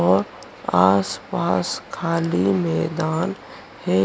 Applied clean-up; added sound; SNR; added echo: none; none; none; none.